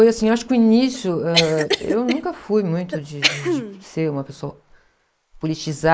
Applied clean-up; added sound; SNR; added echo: neural mask model Resemble Enhance denoiser.